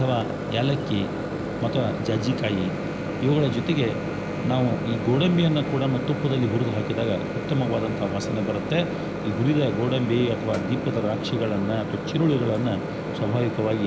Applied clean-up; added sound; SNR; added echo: none; Microwave oven; 4 dB; none.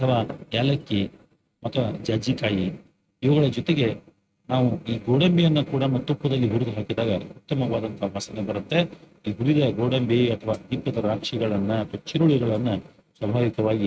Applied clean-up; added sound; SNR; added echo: neural mask model RNNoise.